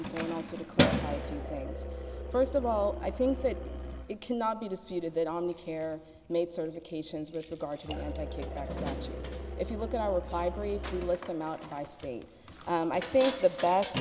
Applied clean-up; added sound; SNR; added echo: none; Keys jangling + Musical instrument; 4 dB; none.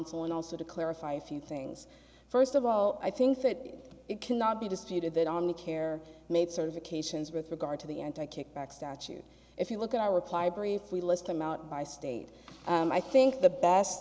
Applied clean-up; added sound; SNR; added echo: none; none; none; none.